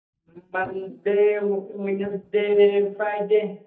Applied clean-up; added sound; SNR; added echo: neural mask model DeepFilterNet 3.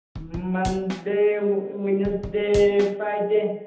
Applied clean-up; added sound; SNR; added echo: none; Drum / Drum kit; 11 dB; reverberation time 0.9 s.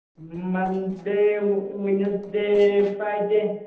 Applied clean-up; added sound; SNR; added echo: neural separator model SepFormer DNS4.